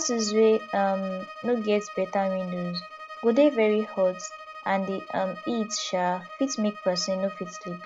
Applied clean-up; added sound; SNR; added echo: none; Bowed string instrument; 15 dB; none.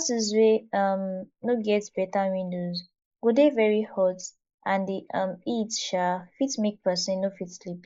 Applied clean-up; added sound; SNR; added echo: neural mask model Resemble Enhance denoiser.